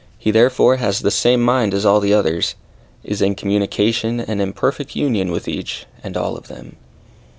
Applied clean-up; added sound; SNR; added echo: none; none; none; none.